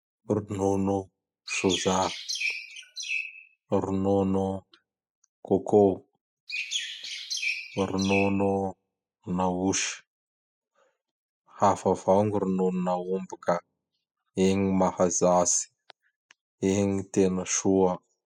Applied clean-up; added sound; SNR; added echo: classical method spectral subtraction.